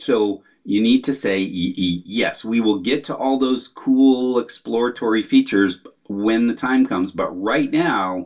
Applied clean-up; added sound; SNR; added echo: none; none; none; reverberation time 0.2 s.